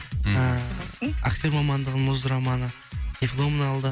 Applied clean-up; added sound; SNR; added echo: none; none; none; none.